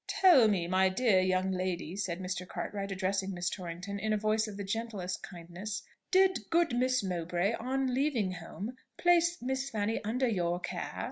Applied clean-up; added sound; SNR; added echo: none; none; none; none.